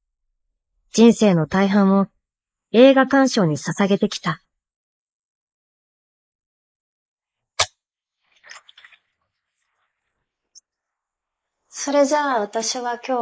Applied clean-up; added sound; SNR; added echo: neural mask model Resemble Enhance denoiser.